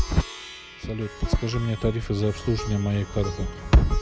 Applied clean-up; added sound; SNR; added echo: none; Plucked string instrument; 16 dB; none.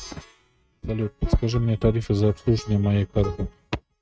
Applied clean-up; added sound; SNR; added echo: neural mask model RNNoise.